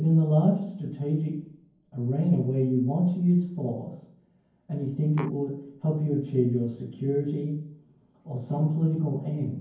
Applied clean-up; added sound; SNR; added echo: none; Tap; 16 dB; reverberation time 0.9 s.